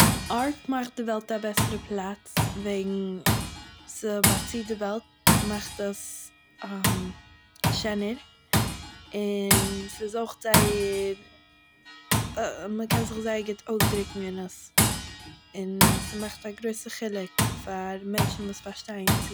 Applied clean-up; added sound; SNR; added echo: none; Tools; -3 dB; none.